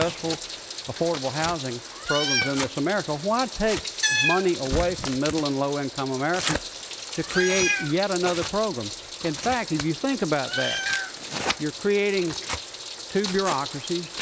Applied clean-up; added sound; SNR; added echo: none; Tearing + Meow; 4 dB; none.